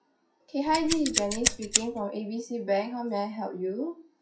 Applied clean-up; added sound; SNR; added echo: classical method WPE with log-MMSE.